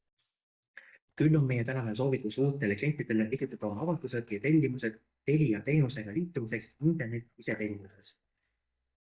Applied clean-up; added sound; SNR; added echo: neural mask model DeepFilterNet 3.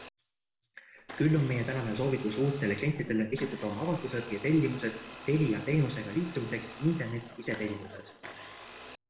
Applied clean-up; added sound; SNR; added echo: none; Domestic sounds, home sounds; 16 dB; reverberation time 0.7 s.